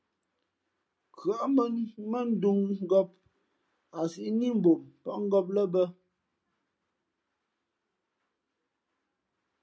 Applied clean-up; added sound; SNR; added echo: none; none; none; none.